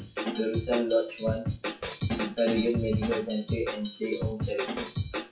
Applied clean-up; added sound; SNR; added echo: classical method WPE with log-MMSE.